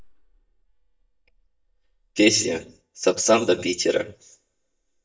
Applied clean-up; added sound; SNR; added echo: neural mask model DeepFilterNet 3.